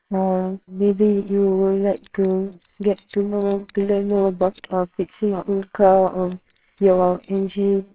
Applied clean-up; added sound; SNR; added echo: neural separator model SepFormer WHAMR!.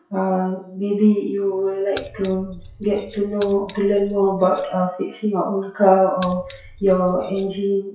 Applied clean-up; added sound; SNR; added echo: classical method WPE with log-MMSE.